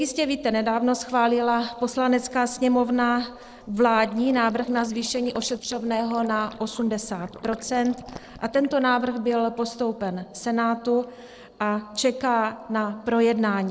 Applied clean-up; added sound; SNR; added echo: neural separator model SepFormer DNS4.